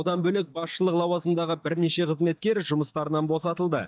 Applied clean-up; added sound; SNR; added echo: neural mask model DeepFilterNet 3.